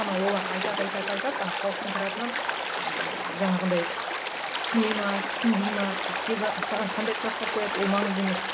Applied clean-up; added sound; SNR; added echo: none; Stream; 1 dB; none.